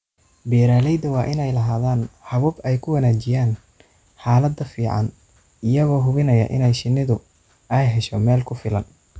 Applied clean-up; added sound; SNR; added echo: none; none; none; none.